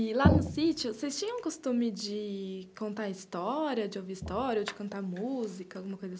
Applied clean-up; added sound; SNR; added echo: none; none; none; none.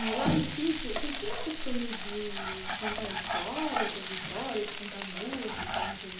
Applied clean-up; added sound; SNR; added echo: none; Frying (food); -2 dB; reverberation time 0.4 s.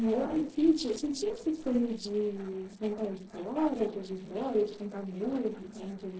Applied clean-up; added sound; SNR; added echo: neural separator model SepFormer DNS4.